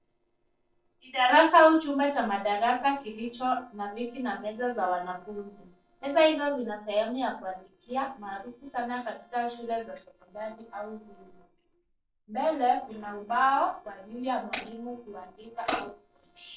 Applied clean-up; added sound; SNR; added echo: neural separator model SepFormer DNS4.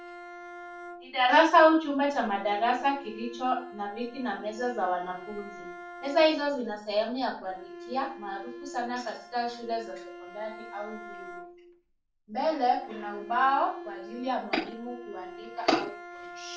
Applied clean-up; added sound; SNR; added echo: none; Bowed string instrument; 16 dB; reverberation time 0.3 s.